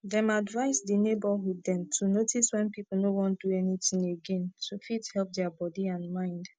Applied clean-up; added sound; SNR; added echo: none; none; none; none.